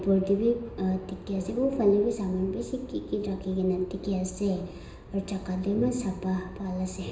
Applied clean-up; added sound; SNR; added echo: none; Aircraft; 17 dB; reverberation time 0.9 s.